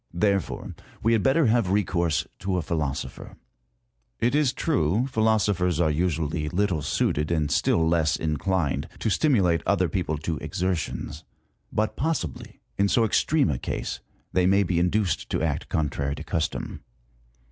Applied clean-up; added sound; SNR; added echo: none; none; none; none.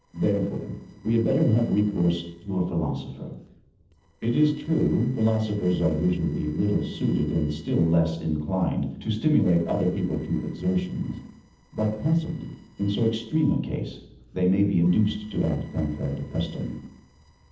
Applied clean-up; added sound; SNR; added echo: neural separator model SepFormer DNS4.